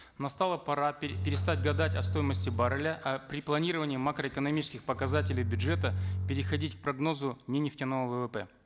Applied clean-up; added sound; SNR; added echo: none; Bowed string instrument; 1 dB; none.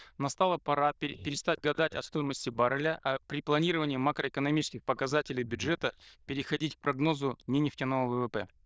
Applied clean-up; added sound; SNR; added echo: neural diffusion model UNIVERSE++.